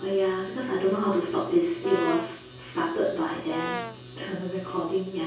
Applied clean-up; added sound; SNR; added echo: none; Brass instrument; 8 dB; reverberation time 0.6 s.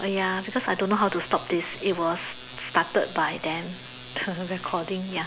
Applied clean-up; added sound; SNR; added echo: none; none; none; none.